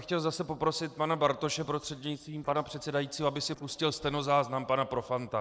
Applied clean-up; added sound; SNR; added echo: neural separator model SepFormer DNS4.